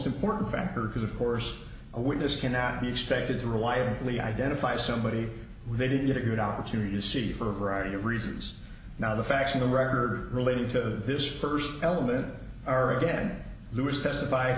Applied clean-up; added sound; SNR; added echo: none; none; none; none.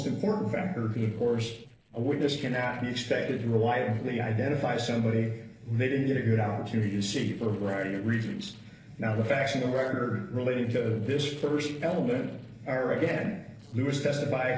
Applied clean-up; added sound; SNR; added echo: neural separator model SepFormer DNS4.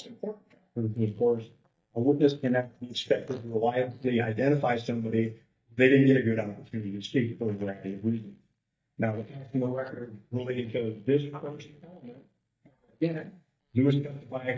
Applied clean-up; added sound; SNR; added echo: neural mask model DeepFilterNet 3.